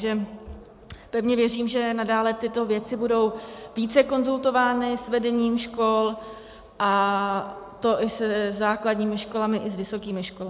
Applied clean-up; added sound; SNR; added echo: none; none; none; none.